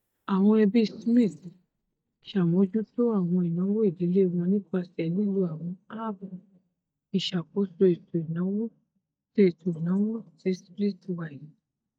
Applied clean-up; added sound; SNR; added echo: neural mask model DeepFilterNet 3.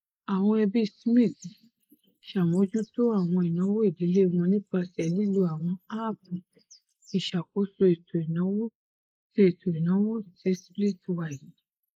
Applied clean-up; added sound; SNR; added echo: neural mask model Resemble Enhance denoiser.